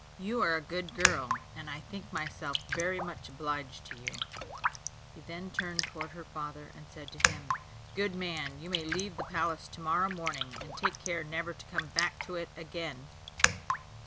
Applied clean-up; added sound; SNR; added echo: none; Raindrop; 0 dB; none.